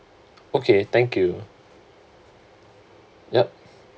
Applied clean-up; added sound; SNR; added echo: none; none; none; none.